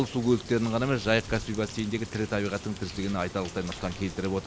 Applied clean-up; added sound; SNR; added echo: none; Rain; 14 dB; none.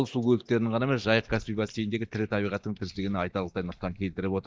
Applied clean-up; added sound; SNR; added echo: neural mask model DeepFilterNet 3.